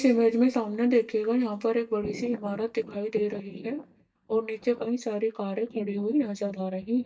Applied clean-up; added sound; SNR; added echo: neural mask model DeepFilterNet 3.